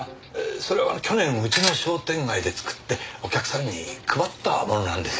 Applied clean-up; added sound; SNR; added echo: none; Tools; -1 dB; none.